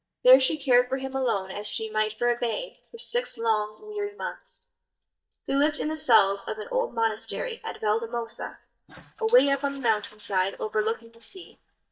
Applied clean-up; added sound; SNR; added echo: neural mask model DeepFilterNet 3.